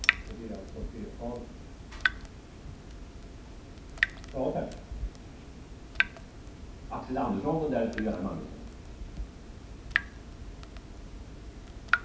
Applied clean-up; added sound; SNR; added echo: none; Drip / Water tap, faucet; -2 dB; reverberation time 0.6 s.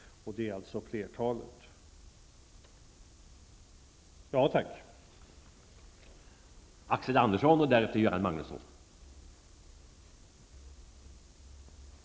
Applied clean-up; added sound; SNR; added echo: none; none; none; none.